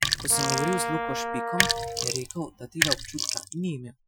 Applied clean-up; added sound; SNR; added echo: classical method Wiener filter.